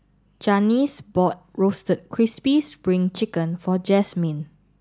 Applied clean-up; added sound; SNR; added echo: none; none; none; none.